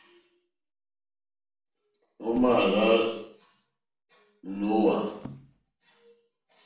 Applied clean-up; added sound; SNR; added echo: none; Percussion; 19 dB; reverberation time 0.6 s.